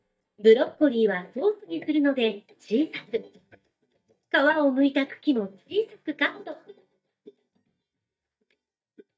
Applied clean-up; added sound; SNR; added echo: neural mask model DeepFilterNet 3.